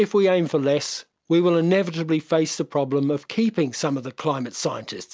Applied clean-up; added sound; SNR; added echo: none; none; none; none.